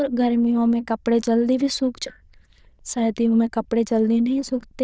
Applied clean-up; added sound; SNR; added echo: neural diffusion model UNIVERSE++.